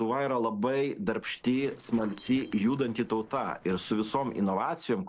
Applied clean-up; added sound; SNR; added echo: neural separator model SepFormer DNS4.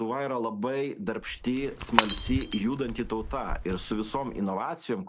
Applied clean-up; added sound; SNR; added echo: none; Shatter / Crushing; 2 dB; none.